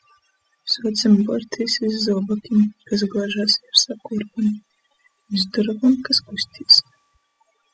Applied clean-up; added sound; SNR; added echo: classical method spectral subtraction.